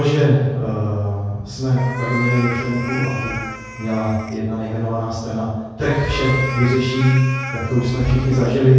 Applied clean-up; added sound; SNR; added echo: none; Meow; 12 dB; reverberation time 1.3 s.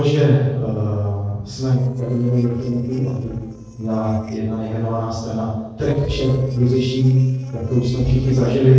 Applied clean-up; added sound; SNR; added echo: neural separator model SepFormer DNS4.